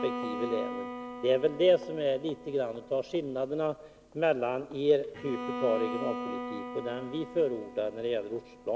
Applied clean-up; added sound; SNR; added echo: none; Bowed string instrument; 9 dB; none.